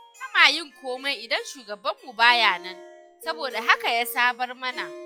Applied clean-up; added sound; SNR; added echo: classical method log-MMSE.